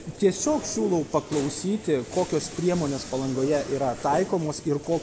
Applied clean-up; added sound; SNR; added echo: none; none; none; none.